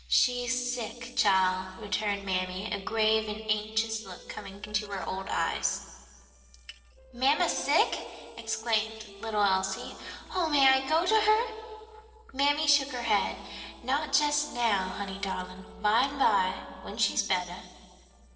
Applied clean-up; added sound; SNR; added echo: neural separator model SepFormer DNS4.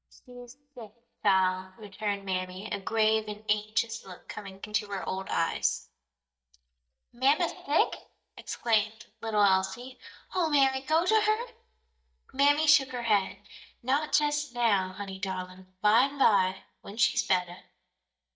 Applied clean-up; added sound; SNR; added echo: neural mask model DeepFilterNet 3.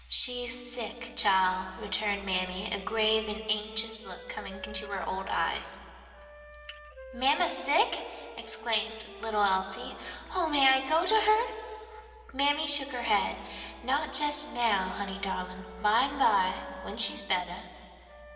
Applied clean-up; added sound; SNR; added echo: none; Wind instrument, woodwind instrument; 19 dB; reverberation time 2.6 s.